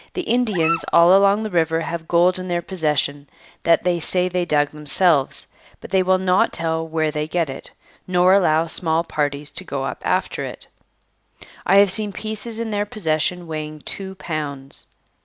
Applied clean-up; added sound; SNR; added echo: none; Dog; 8 dB; none.